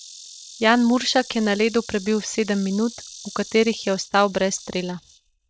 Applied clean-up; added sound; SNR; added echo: neural mask model RNNoise.